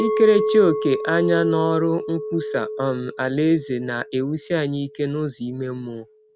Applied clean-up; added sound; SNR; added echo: none; Chink, clink; 5 dB; none.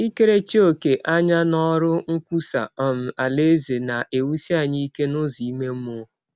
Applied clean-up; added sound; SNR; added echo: none; none; none; none.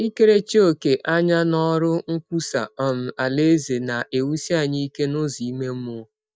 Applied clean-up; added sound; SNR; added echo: neural mask model DeepFilterNet 3.